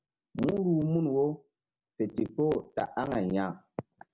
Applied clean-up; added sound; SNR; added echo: none; none; none; none.